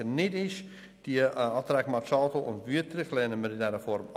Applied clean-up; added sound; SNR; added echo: none; none; none; none.